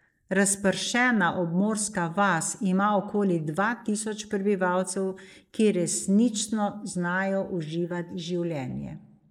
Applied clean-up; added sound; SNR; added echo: neural mask model Resemble Enhance denoiser.